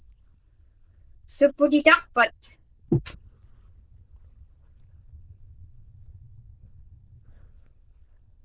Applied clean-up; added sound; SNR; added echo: neural diffusion model UNIVERSE++.